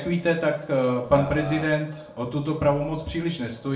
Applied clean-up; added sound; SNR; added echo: none; Burping, eructation; 9 dB; reverberation time 0.4 s.